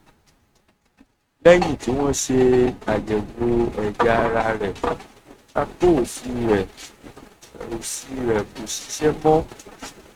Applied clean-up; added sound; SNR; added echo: neural mask model RNNoise.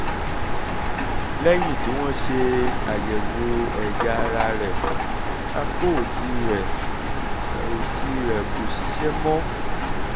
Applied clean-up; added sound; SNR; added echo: none; Rain; -4 dB; none.